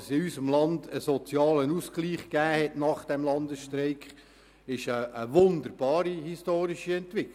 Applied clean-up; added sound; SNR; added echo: none; none; none; none.